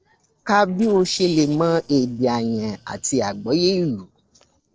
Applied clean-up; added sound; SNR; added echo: neural separator model SepFormer DNS4.